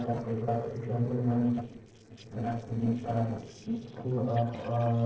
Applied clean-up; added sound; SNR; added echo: neural separator model SepFormer DNS4.